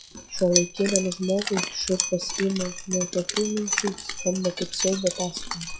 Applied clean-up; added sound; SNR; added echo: classical method log-MMSE.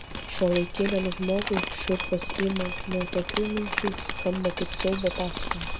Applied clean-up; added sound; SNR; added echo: none; Drip; -1 dB; none.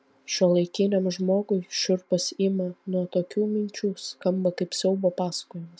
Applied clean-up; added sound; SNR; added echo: none; none; none; none.